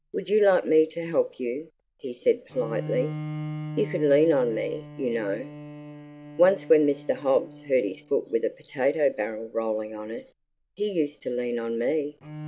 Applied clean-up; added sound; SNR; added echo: none; Bowed string instrument; 14 dB; none.